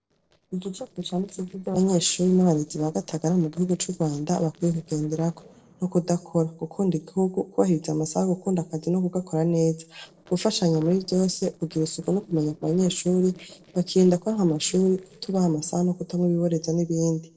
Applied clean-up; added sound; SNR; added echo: neural separator model SepFormer DNS4.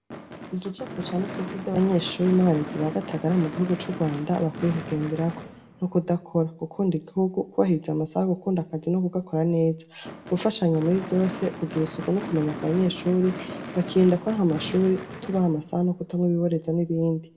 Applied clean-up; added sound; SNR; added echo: none; Gunshot, gunfire / Fireworks; 13 dB; reverberation time 0.5 s.